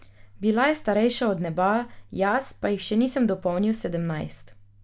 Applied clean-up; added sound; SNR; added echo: none; none; none; none.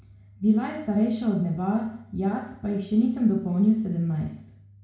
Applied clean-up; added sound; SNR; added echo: none; none; none; reverberation time 0.6 s.